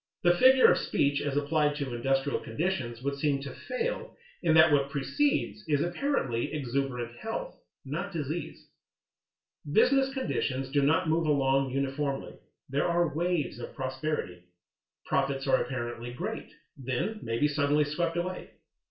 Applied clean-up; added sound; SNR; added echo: none; none; none; reverberation time 0.3 s.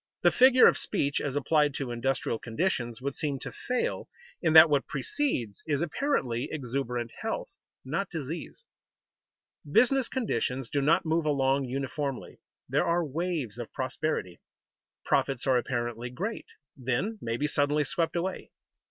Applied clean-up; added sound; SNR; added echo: none; none; none; none.